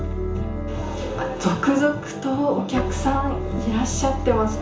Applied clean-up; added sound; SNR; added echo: none; Keyboard (musical); 6 dB; reverberation time 0.7 s.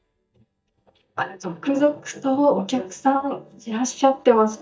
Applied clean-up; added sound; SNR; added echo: neural mask model DeepFilterNet 3.